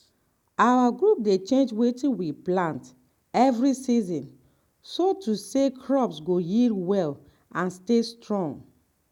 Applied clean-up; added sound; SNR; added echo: none; none; none; none.